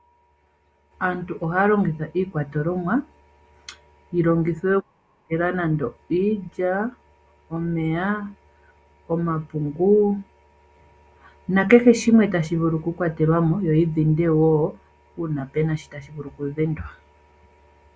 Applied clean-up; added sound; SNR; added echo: none; none; none; none.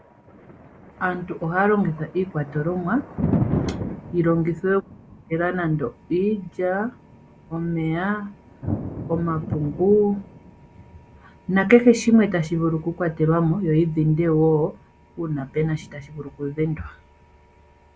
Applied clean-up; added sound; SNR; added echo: none; Thunder; 11 dB; none.